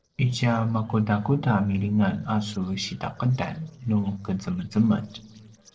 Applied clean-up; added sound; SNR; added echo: neural separator model SepFormer DNS4.